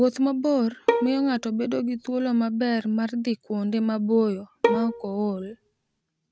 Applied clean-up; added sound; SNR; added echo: neural mask model RNNoise.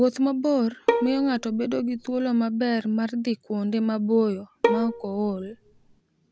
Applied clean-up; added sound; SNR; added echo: none; Bowed string instrument; 4 dB; none.